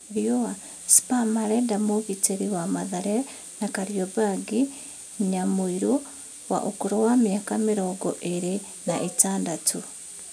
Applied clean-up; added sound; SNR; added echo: none; none; none; none.